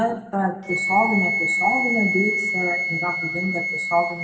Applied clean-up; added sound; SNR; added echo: none; Wind instrument, woodwind instrument; 0 dB; reverberation time 1.2 s.